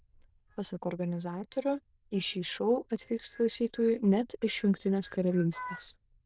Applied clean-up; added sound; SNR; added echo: neural diffusion model UNIVERSE++.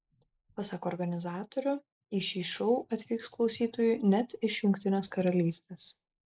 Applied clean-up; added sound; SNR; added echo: neural mask model Resemble Enhance denoiser.